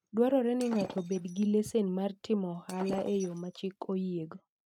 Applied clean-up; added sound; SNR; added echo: neural mask model RNNoise.